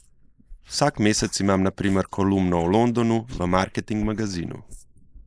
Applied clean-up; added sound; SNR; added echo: neural mask model Resemble Enhance denoiser.